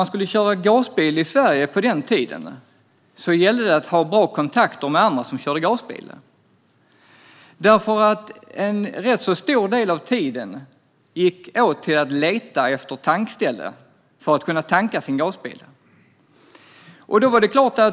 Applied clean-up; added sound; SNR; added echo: none; none; none; none.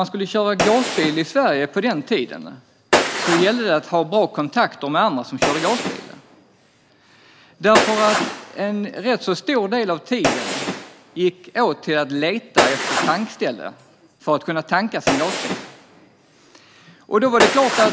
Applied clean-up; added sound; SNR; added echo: none; Gunshot, gunfire; 4 dB; none.